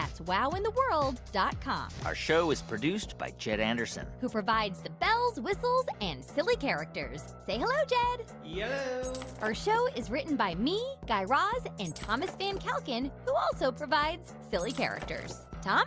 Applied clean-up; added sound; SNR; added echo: none; Shatter; 17 dB; none.